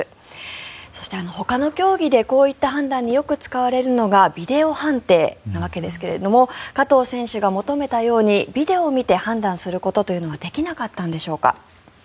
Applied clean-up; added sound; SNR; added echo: none; none; none; none.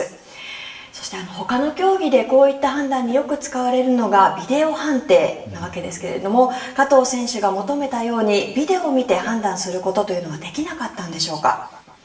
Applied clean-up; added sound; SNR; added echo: none; none; none; reverberation time 0.8 s.